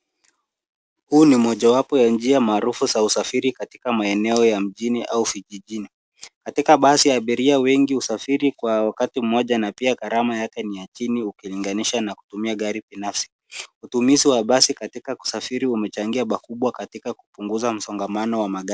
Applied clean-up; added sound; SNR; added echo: none; none; none; none.